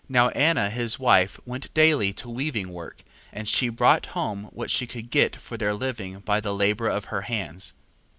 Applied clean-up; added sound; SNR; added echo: none; none; none; none.